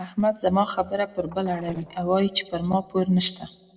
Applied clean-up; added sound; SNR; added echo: neural separator model SepFormer DNS4.